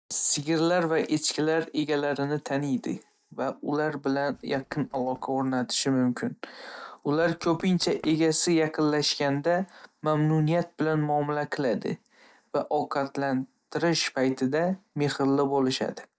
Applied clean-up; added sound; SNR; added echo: neural mask model DeepFilterNet 3.